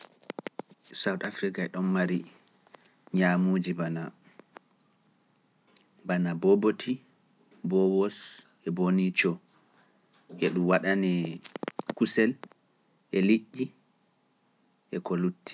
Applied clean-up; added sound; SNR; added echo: none; none; none; none.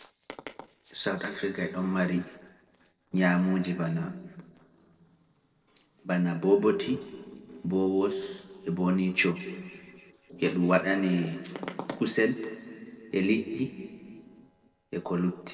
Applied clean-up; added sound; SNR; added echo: neural separator model SepFormer DNS4.